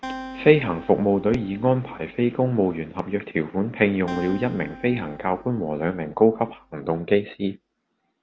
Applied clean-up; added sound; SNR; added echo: none; Acoustic guitar; 18 dB; none.